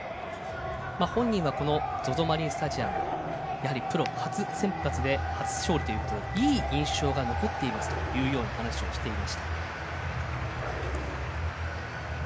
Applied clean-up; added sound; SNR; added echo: none; Growling; 12 dB; none.